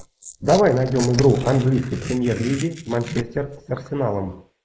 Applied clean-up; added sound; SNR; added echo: neural mask model Resemble Enhance denoiser.